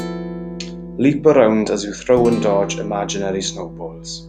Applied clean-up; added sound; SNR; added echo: none; Guitar; 11 dB; none.